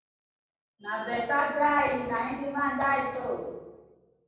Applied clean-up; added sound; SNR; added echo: none; none; none; reverberation time 1.2 s.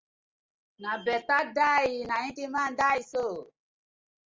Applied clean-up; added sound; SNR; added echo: none; none; none; none.